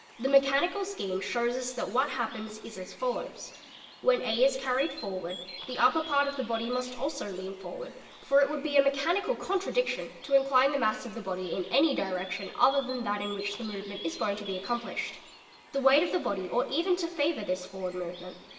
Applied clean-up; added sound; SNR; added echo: none; Bird; 18 dB; reverberation time 1.0 s.